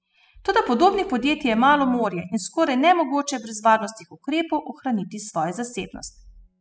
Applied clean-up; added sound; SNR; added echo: classical method spectral subtraction.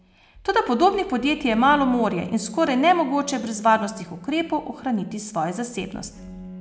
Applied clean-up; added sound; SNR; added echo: none; Bowed string instrument; 19 dB; none.